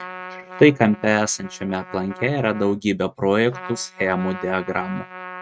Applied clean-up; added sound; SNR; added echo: neural mask model RNNoise.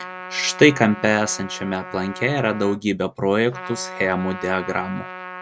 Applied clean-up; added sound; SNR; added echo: none; Trumpet; 13 dB; none.